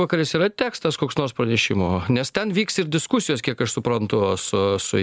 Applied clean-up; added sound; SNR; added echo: none; none; none; none.